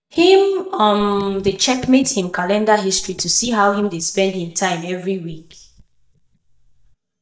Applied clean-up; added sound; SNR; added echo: neural mask model DeepFilterNet 3.